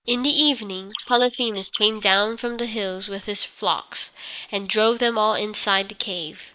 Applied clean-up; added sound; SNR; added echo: neural mask model Resemble Enhance denoiser.